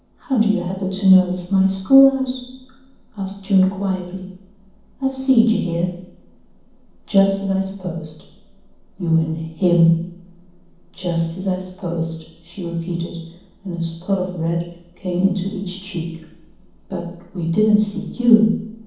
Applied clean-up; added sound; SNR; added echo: none; none; none; reverberation time 1.2 s.